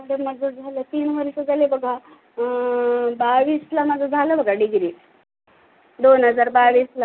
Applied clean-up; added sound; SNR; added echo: none; none; none; none.